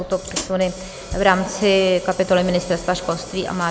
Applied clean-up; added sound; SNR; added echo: none; Hi-hat; 16 dB; none.